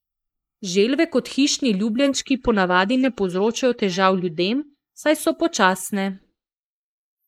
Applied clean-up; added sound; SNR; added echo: neural mask model Resemble Enhance denoiser.